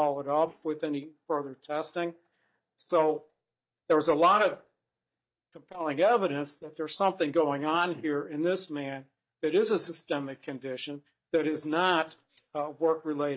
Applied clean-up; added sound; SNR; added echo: neural mask model DeepFilterNet 3.